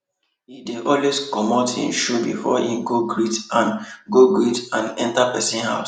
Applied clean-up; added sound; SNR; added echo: none; none; none; none.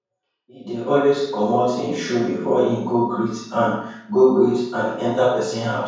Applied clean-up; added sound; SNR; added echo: none; none; none; reverberation time 0.6 s.